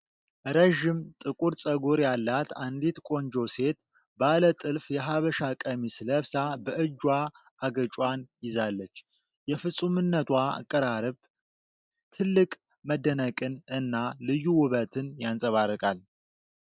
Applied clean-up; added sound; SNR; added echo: neural mask model Resemble Enhance denoiser.